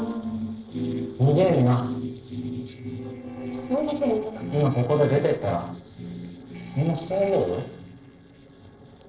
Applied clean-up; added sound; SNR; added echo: neural separator model SepFormer DNS4.